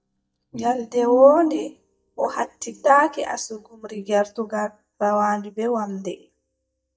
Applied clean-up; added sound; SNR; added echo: neural mask model DeepFilterNet 3.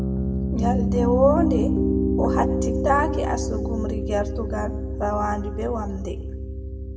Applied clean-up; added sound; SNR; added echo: none; Piano; -2 dB; reverberation time 0.7 s.